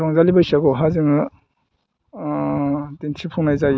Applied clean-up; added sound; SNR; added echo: none; none; none; none.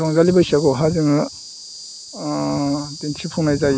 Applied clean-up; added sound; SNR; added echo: none; Insect; 17 dB; none.